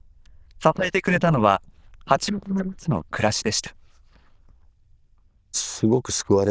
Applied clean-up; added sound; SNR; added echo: neural diffusion model UNIVERSE++.